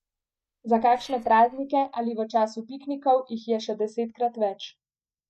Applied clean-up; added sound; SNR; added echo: neural mask model DeepFilterNet 3.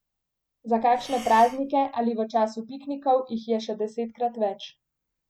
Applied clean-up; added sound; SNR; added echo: none; Breathing; 18 dB; none.